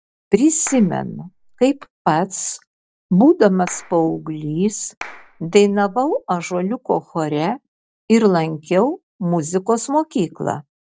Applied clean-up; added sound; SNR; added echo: neural separator model SepFormer DNS4.